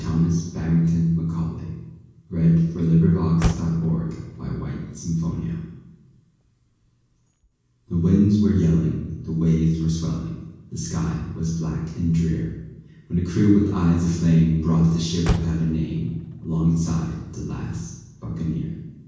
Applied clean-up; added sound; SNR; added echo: none; Motor vehicle (road); 16 dB; reverberation time 1.2 s.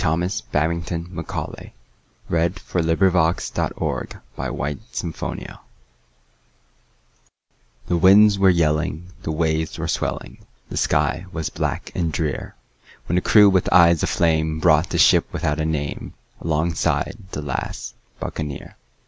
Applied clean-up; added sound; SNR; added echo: none; none; none; none.